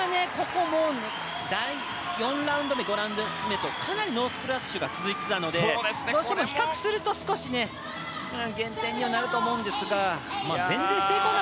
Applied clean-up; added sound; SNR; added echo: none; none; none; none.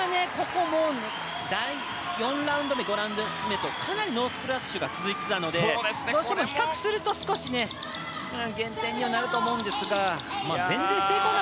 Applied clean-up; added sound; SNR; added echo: none; Mechanisms; 15 dB; none.